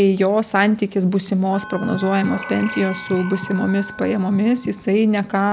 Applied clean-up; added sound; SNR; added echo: none; Bell + Breathing; 13 dB; none.